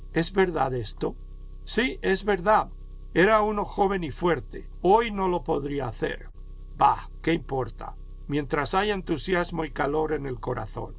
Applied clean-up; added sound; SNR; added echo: none; Engine; 13 dB; none.